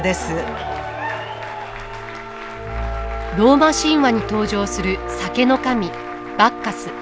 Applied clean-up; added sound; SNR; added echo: none; Applause / Cheering; 13 dB; none.